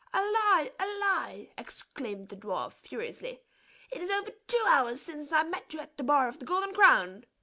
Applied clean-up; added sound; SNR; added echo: none; none; none; none.